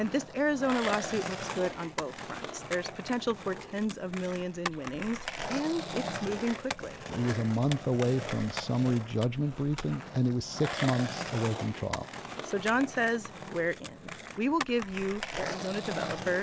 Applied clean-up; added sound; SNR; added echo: none; Skateboard; 7 dB; none.